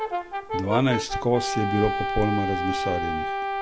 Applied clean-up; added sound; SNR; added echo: none; Brass instrument; 2 dB; none.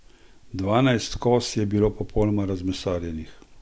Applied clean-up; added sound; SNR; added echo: none; none; none; none.